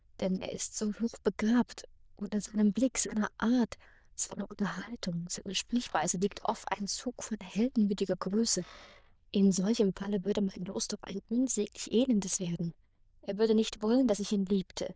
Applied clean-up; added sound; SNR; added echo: neural diffusion model UNIVERSE++.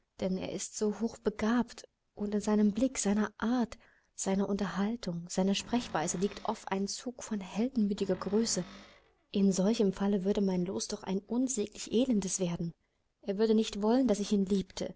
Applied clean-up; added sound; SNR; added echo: none; Cupboard open or close; 20 dB; none.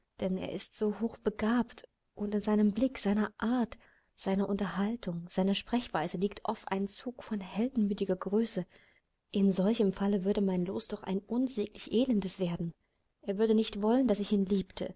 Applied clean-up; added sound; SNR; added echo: none; none; none; none.